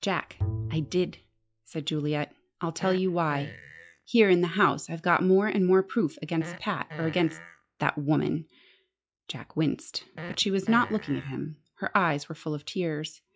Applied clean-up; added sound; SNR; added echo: classical method log-MMSE.